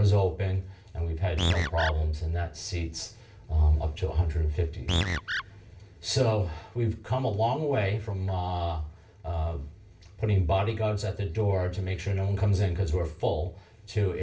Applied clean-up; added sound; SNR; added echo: none; Animal; 3 dB; reverberation time 0.3 s.